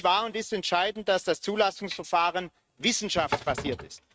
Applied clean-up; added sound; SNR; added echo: neural mask model RNNoise.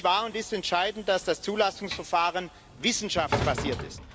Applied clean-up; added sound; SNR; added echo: none; Sliding door / Train; 8 dB; none.